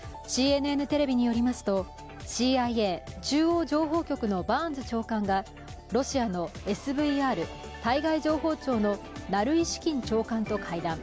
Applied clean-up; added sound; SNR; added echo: none; none; none; none.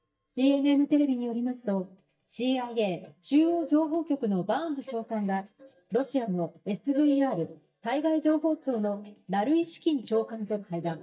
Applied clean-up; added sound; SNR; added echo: neural mask model DeepFilterNet 3.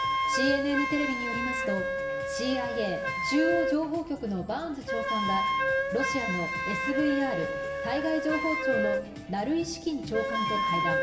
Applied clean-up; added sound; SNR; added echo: none; Wind instrument, woodwind instrument; -1 dB; reverberation time 1.1 s.